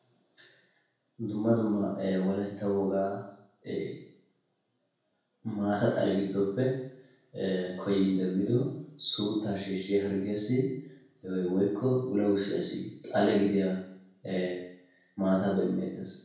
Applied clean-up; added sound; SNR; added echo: none; none; none; reverberation time 0.7 s.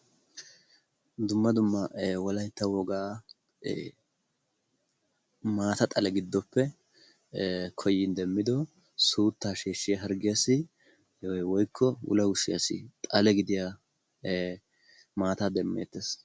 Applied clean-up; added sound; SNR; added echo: none; none; none; none.